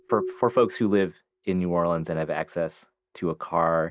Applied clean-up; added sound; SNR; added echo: neural mask model DeepFilterNet 3.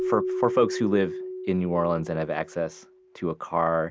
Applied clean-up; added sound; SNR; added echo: none; Keyboard (musical); 7 dB; none.